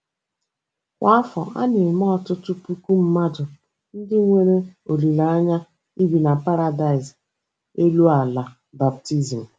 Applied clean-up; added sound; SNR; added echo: none; none; none; none.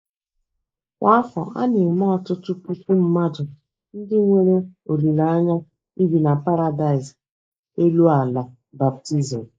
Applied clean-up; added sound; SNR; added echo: neural mask model Resemble Enhance denoiser.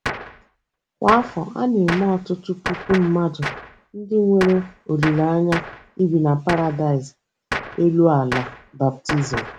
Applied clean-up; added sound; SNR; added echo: none; Gunshot, gunfire; 10 dB; none.